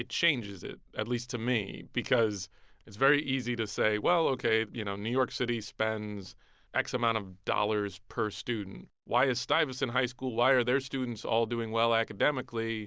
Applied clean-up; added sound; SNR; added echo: none; none; none; none.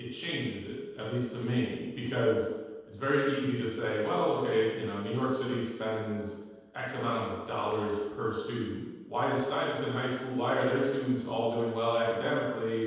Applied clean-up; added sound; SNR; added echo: neural separator model SepFormer DNS4.